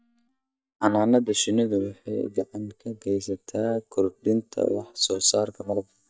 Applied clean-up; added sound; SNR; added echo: neural mask model DeepFilterNet 3.